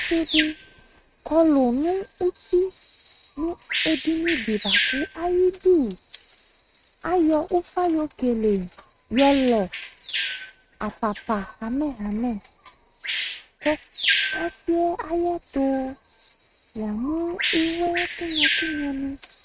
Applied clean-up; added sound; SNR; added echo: neural mask model RNNoise.